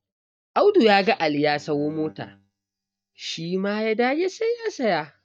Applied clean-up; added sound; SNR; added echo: neural mask model DeepFilterNet 3.